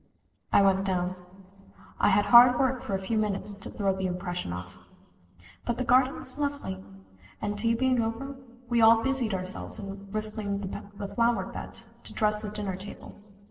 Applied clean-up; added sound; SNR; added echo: neural separator model SepFormer DNS4.